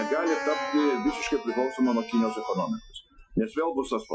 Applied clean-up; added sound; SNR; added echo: classical method Wiener filter.